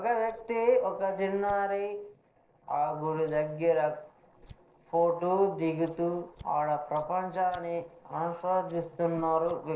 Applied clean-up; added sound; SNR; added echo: neural separator model SepFormer DNS4.